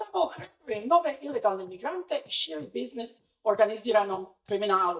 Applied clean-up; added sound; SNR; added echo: neural mask model DeepFilterNet 3.